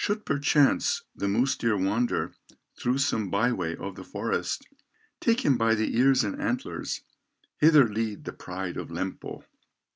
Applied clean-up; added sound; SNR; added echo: none; none; none; none.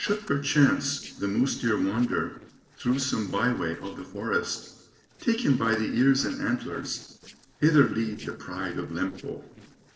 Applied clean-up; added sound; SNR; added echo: neural separator model SepFormer DNS4.